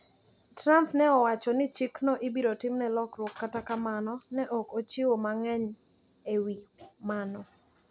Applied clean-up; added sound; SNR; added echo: none; none; none; none.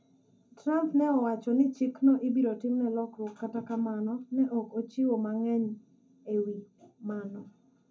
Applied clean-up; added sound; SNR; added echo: none; none; none; reverberation time 0.3 s.